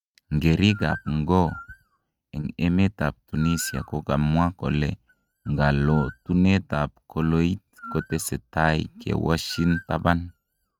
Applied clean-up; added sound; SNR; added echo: neural mask model RNNoise.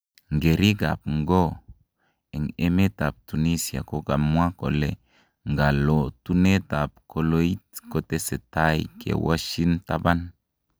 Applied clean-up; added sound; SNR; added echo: none; none; none; none.